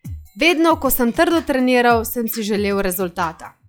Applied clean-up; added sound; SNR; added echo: classical method log-MMSE.